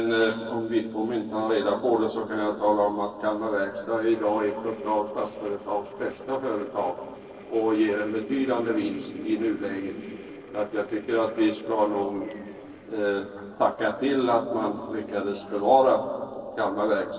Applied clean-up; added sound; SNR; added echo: neural separator model SepFormer DNS4.